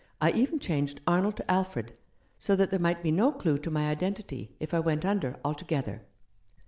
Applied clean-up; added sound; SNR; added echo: none; none; none; none.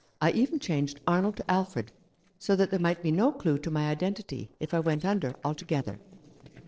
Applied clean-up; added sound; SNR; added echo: neural separator model SepFormer DNS4.